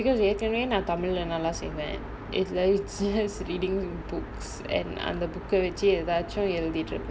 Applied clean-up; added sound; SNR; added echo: none; none; none; none.